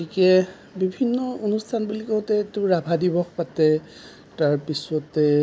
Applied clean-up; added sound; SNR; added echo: none; none; none; none.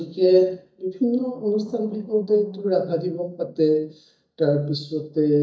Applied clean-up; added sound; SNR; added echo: neural mask model DeepFilterNet 3.